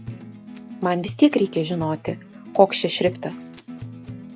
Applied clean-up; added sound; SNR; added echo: none; Acoustic guitar; 14 dB; none.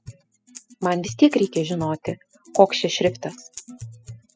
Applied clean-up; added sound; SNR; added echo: classical method spectral subtraction.